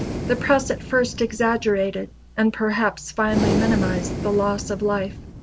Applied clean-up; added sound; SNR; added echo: none; Breathing; 6 dB; none.